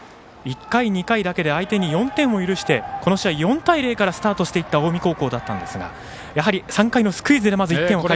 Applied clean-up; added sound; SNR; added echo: none; none; none; none.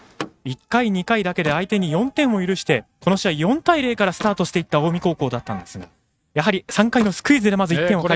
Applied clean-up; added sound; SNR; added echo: neural mask model RNNoise.